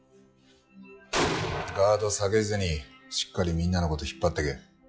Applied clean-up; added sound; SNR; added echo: classical method log-MMSE.